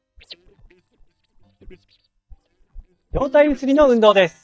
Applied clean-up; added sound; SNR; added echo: neural mask model DeepFilterNet 3.